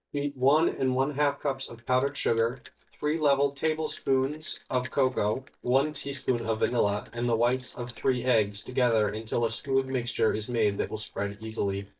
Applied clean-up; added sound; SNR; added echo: neural mask model DeepFilterNet 3.